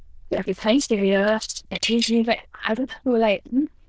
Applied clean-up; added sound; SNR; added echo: neural diffusion model UNIVERSE++.